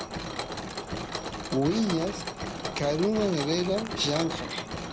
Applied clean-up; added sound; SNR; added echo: none; Mechanisms; 5 dB; none.